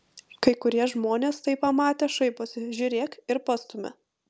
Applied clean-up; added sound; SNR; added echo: none; none; none; none.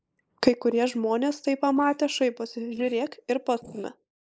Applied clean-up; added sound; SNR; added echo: neural mask model Resemble Enhance denoiser.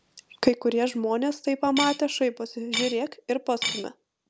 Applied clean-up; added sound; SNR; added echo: none; Cutlery, silverware / Dishes, pots, and pans; 6 dB; none.